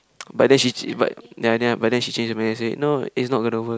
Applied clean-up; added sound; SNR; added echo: none; none; none; none.